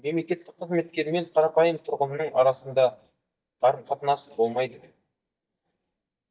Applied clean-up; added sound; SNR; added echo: neural mask model DeepFilterNet 3.